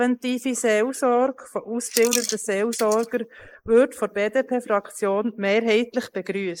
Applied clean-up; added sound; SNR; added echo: neural mask model Resemble Enhance denoiser.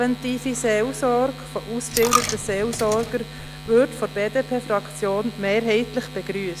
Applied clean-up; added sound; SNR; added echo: none; Coin (dropping); 7 dB; none.